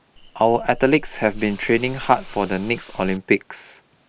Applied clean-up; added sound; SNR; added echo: none; Hiss / Insect; 15 dB; none.